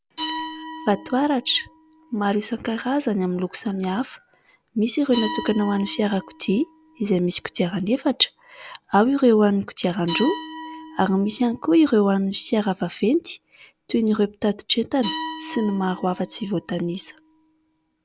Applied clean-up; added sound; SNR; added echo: none; Glass; 15 dB; none.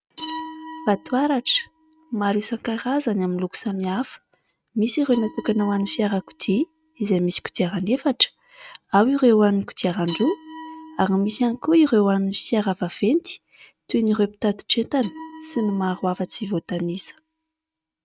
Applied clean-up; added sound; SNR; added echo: neural mask model RNNoise.